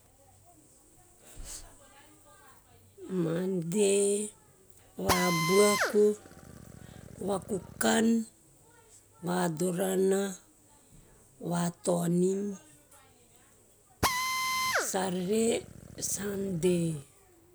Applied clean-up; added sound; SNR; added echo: none; Drill; 3 dB; none.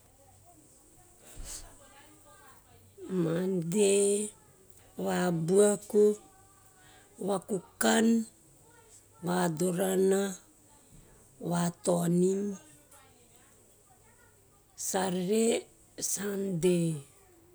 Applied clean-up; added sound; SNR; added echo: none; none; none; none.